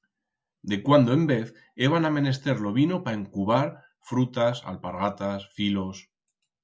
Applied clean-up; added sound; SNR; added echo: none; none; none; none.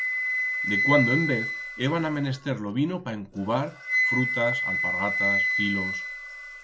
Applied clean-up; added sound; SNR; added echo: none; Wind instrument, woodwind instrument; -1 dB; none.